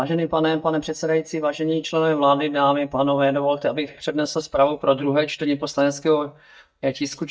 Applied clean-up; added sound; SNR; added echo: neural mask model DeepFilterNet 3.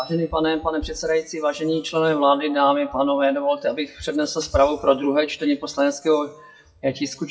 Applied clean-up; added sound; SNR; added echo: classical method WPE with log-MMSE.